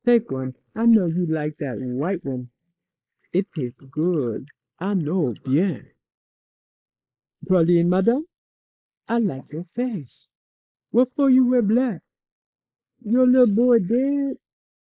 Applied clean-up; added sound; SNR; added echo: neural mask model Resemble Enhance denoiser.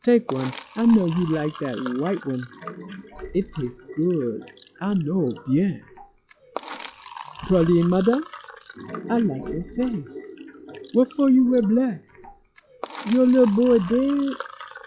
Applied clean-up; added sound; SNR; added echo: classical method log-MMSE.